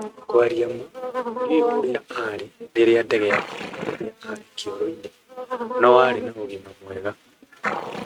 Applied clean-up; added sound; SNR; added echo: neural mask model RNNoise.